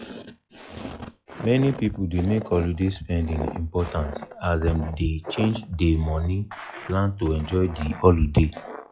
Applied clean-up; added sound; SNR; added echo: classical method log-MMSE.